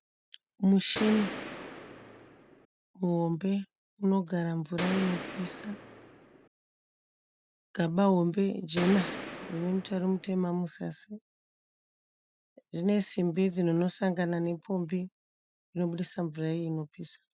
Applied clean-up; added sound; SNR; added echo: none; Gunshot, gunfire; 8 dB; none.